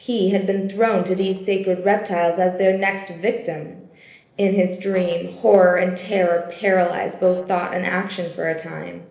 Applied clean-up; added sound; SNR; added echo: neural separator model SepFormer DNS4.